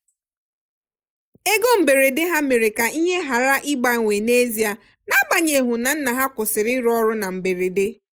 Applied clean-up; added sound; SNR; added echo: neural mask model Resemble Enhance denoiser.